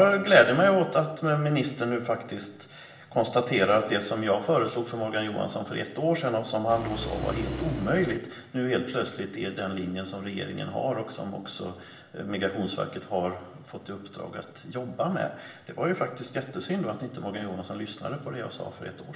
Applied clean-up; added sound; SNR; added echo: none; Engine; 7 dB; reverberation time 0.7 s.